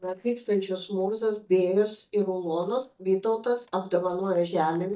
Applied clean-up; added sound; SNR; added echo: neural mask model DeepFilterNet 3.